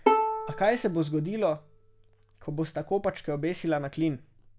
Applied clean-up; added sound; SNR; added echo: none; Bowed string instrument; 1 dB; none.